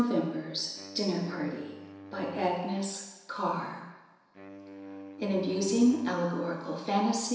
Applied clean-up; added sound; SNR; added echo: none; Wind instrument, woodwind instrument; 17 dB; reverberation time 1.0 s.